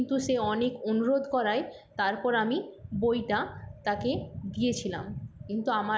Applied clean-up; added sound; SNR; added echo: none; none; none; none.